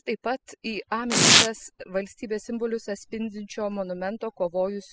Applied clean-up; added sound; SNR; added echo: classical method spectral subtraction.